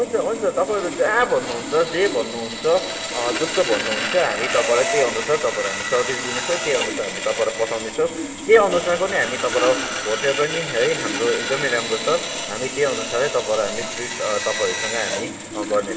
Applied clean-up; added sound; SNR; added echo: none; Sawing; 5 dB; reverberation time 2.6 s.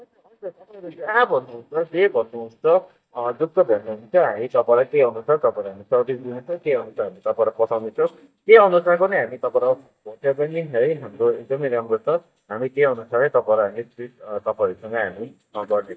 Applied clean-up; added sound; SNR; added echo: neural mask model DeepFilterNet 3.